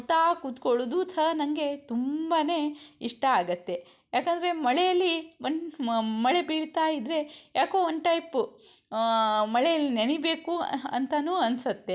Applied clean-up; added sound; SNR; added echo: none; none; none; none.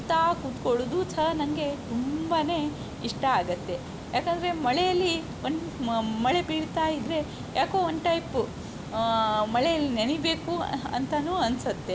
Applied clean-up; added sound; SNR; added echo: none; Water; 10 dB; none.